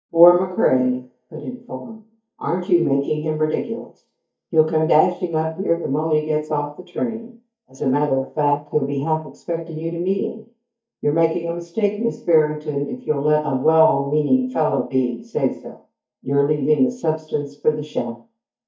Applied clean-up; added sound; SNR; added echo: neural mask model DeepFilterNet 3.